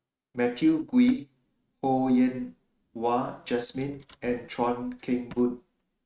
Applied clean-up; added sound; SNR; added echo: neural mask model RNNoise.